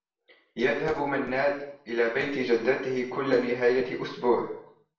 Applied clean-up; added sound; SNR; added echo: none; none; none; reverberation time 0.6 s.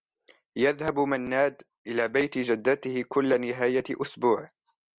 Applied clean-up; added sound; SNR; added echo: none; none; none; none.